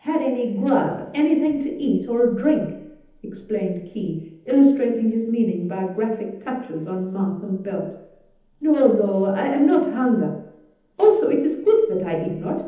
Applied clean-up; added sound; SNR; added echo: none; none; none; reverberation time 1.3 s.